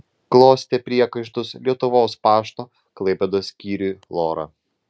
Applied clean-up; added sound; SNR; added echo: none; none; none; none.